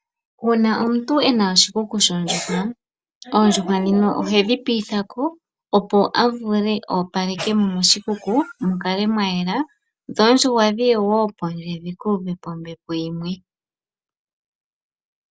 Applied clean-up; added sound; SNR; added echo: none; none; none; none.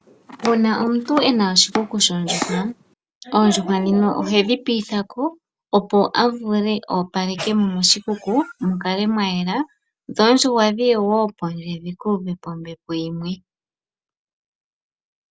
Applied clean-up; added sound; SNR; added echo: none; Domestic sounds, home sounds; 12 dB; none.